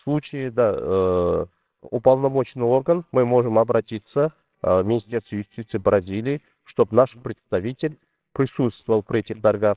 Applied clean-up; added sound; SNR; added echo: neural separator model SepFormer WHAMR!.